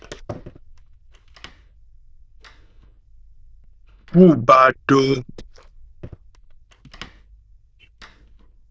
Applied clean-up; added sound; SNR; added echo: neural diffusion model UNIVERSE++.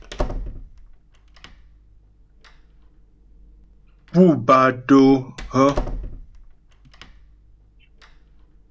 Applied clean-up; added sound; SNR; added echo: none; Door; 12 dB; none.